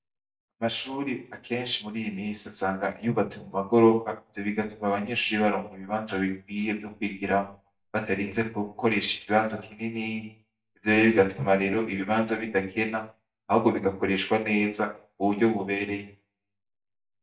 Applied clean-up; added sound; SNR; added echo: neural mask model DeepFilterNet 3.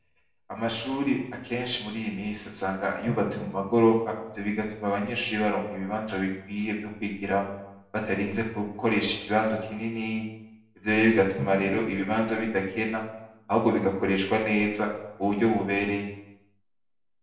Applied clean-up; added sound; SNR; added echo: none; Drum; 20 dB; reverberation time 0.8 s.